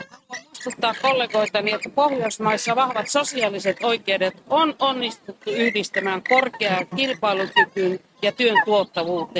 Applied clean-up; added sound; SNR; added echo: neural mask model RNNoise.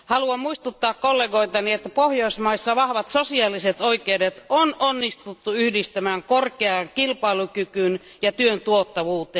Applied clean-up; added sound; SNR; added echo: none; none; none; none.